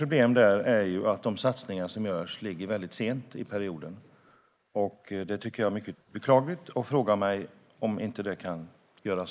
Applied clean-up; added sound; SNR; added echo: neural mask model Resemble Enhance denoiser.